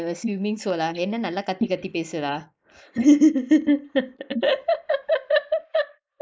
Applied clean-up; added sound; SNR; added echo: neural mask model Resemble Enhance denoiser.